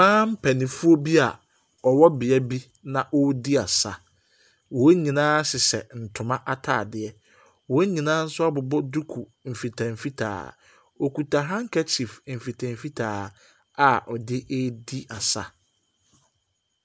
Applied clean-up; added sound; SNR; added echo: none; none; none; none.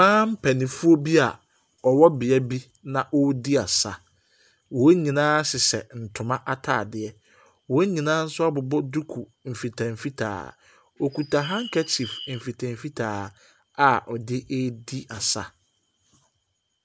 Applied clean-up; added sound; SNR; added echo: none; Bird; 15 dB; none.